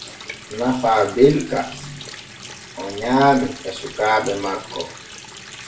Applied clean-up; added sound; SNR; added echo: none; Water tap, faucet; 16 dB; reverberation time 0.3 s.